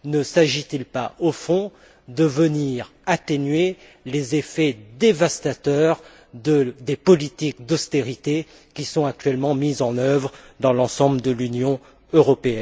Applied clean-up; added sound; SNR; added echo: none; none; none; none.